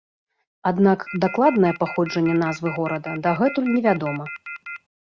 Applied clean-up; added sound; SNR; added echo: none; Telephone; 14 dB; none.